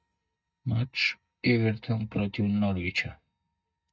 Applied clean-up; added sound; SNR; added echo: neural mask model DeepFilterNet 3.